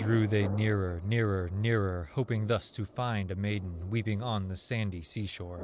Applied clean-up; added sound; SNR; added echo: none; Thunder; 18 dB; none.